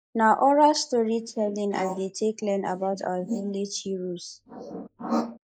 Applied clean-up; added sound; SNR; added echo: neural mask model Resemble Enhance denoiser.